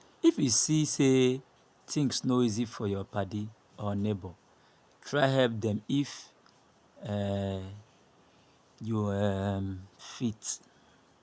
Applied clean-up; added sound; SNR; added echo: none; none; none; none.